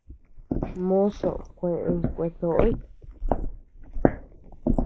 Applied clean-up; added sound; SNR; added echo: neural mask model Resemble Enhance denoiser.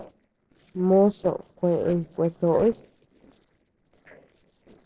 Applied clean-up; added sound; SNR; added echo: neural separator model SepFormer DNS4.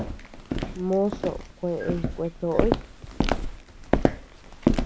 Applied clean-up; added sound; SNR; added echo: none; Walk, footsteps; -3 dB; none.